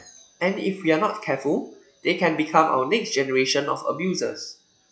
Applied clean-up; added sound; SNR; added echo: classical method log-MMSE.